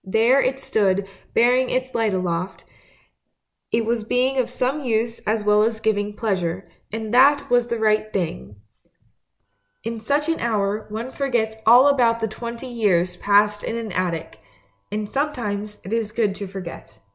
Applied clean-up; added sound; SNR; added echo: none; none; none; none.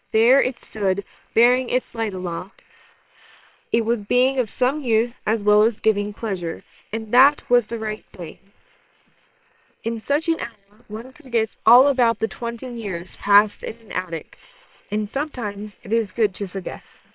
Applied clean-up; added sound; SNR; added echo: neural separator model SepFormer WHAM!.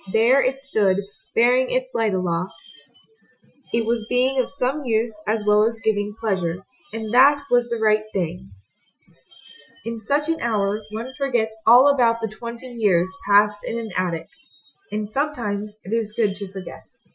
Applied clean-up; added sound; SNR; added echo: classical method Wiener filter.